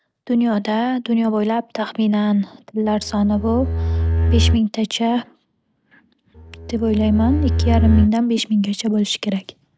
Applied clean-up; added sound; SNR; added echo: none; Bowed string instrument; -1 dB; none.